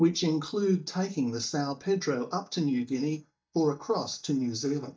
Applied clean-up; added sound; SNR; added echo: neural mask model DeepFilterNet 3.